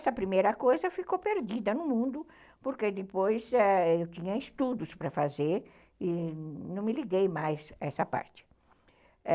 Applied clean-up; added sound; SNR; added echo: none; none; none; none.